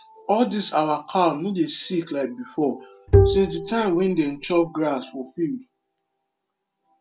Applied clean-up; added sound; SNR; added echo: none; Bowed string instrument; -3 dB; none.